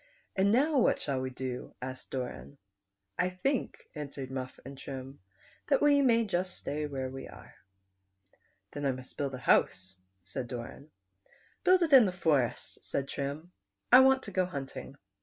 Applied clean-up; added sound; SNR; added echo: none; none; none; none.